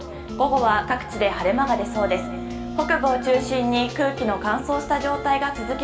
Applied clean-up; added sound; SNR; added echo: none; Wind instrument, woodwind instrument; 12 dB; reverberation time 2.2 s.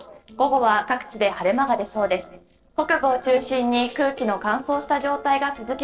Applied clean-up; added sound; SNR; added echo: neural separator model SepFormer DNS4.